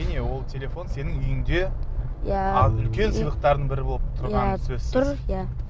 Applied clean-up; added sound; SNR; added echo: none; Bowed string instrument; 8 dB; none.